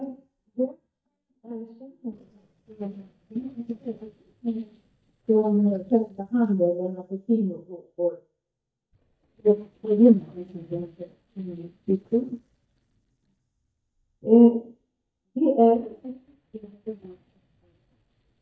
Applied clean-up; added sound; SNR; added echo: neural mask model DeepFilterNet 3.